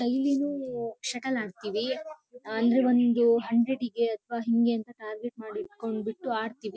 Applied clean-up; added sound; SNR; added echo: none; none; none; none.